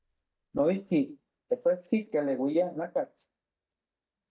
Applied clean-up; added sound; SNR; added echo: neural mask model DeepFilterNet 3.